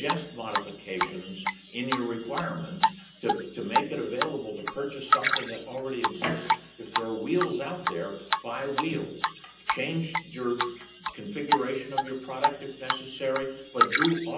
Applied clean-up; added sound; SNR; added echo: none; Drip; -1 dB; reverberation time 0.6 s.